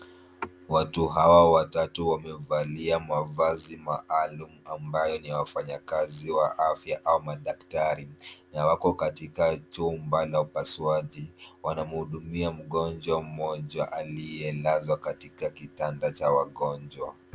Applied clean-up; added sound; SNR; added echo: none; none; none; none.